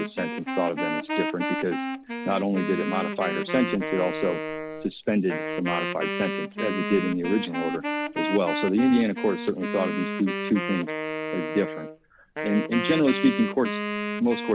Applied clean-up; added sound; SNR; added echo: none; Wind instrument, woodwind instrument; 4 dB; none.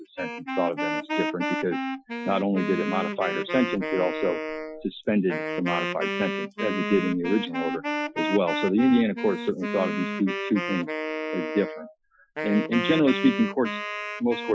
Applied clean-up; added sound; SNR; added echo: classical method Wiener filter.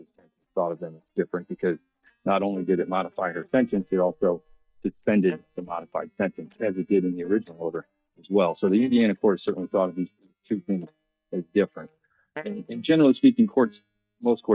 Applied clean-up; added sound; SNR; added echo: neural mask model DeepFilterNet 3.